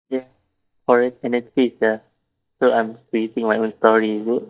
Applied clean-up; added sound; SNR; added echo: neural mask model DeepFilterNet 3.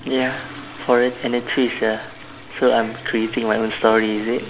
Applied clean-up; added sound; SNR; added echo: none; Toilet flush; 19 dB; none.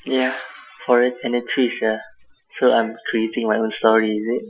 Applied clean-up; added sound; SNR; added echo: classical method Wiener filter.